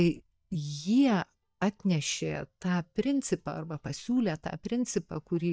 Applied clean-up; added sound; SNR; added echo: neural mask model DeepFilterNet 3.